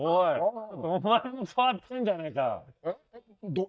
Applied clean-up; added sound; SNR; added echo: neural mask model DeepFilterNet 3.